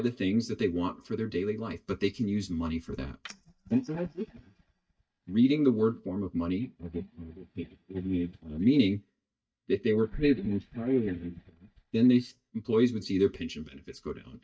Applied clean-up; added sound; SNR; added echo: neural mask model DeepFilterNet 3.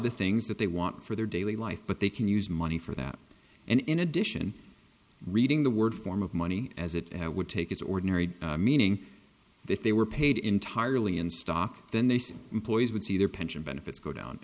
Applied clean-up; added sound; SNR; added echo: none; none; none; none.